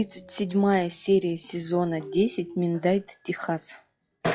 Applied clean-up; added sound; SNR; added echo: classical method log-MMSE.